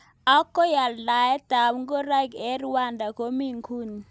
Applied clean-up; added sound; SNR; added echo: none; none; none; none.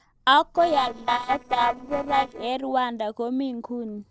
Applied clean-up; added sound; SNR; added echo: neural separator model SepFormer DNS4.